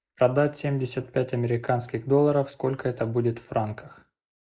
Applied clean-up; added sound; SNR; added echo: neural mask model Resemble Enhance denoiser.